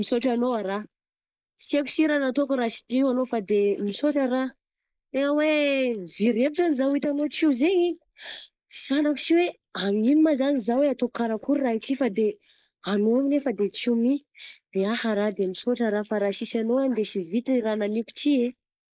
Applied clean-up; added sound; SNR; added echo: neural mask model Resemble Enhance denoiser.